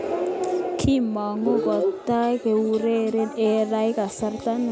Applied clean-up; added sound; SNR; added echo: none; none; none; none.